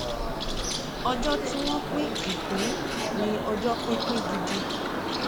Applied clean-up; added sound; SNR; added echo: none; Bird; -3 dB; none.